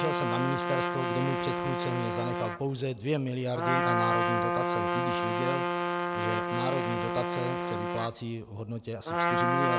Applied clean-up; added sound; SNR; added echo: none; Trumpet; -3 dB; none.